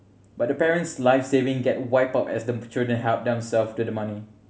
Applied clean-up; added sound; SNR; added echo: none; none; none; none.